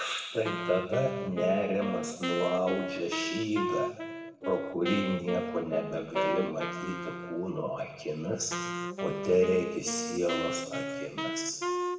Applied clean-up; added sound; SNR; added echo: none; Wind instrument, woodwind instrument; 4 dB; reverberation time 1.2 s.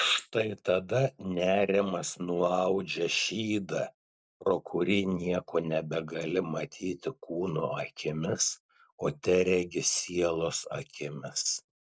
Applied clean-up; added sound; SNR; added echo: none; none; none; none.